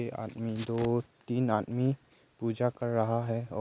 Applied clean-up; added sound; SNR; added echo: none; none; none; none.